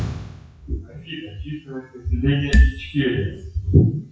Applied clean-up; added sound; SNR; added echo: classical method WPE with log-MMSE.